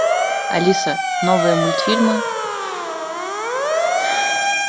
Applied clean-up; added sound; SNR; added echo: none; Motor vehicle (road) / Siren; -3 dB; none.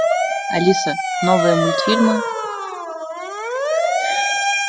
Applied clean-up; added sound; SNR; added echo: classical method spectral subtraction.